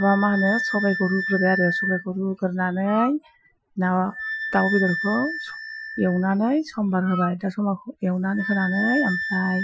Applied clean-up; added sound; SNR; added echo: classical method Wiener filter.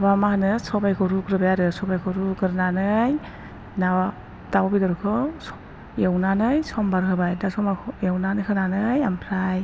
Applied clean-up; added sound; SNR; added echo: none; none; none; none.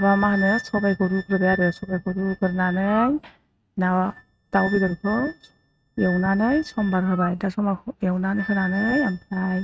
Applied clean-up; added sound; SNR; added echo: neural mask model RNNoise.